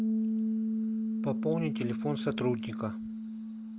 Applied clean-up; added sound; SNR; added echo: none; Piano; -3 dB; none.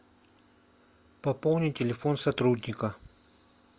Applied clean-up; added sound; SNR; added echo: none; none; none; none.